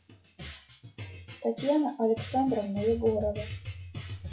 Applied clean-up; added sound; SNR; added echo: classical method WPE with log-MMSE.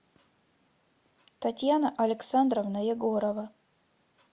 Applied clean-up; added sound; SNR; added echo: none; none; none; none.